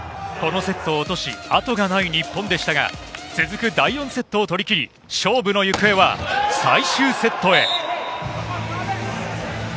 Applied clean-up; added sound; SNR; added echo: none; none; none; none.